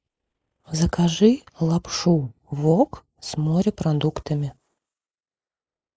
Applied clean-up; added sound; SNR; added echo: neural mask model Resemble Enhance denoiser.